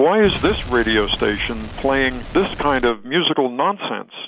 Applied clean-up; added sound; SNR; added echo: none; Explosion; 12 dB; none.